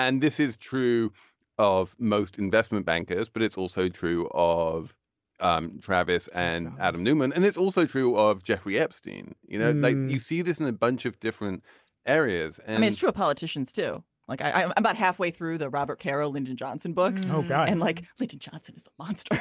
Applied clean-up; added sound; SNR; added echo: none; none; none; none.